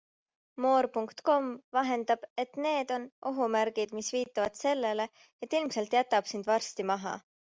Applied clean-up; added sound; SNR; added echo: none; none; none; none.